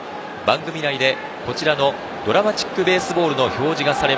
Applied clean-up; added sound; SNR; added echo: none; none; none; none.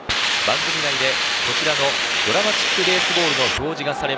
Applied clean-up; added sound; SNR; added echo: none; Hiss; -4 dB; none.